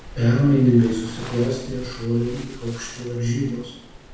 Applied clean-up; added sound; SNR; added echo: none; Waves, surf; 16 dB; reverberation time 0.7 s.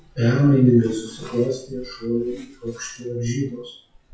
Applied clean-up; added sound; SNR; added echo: classical method WPE with log-MMSE.